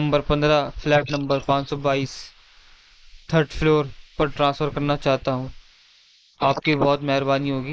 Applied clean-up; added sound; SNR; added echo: neural mask model Resemble Enhance denoiser.